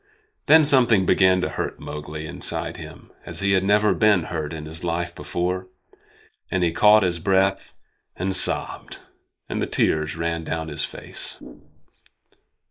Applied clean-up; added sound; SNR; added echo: neural mask model Resemble Enhance denoiser.